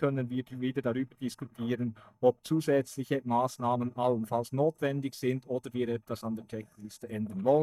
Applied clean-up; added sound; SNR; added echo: neural mask model DeepFilterNet 3.